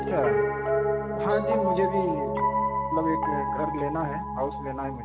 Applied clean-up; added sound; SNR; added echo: none; Piano; -4 dB; none.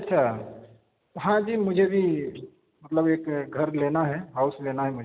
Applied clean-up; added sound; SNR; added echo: none; none; none; none.